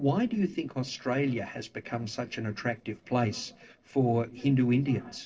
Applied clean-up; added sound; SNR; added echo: neural separator model SepFormer DNS4.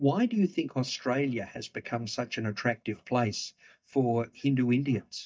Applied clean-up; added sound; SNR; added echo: neural mask model DeepFilterNet 3.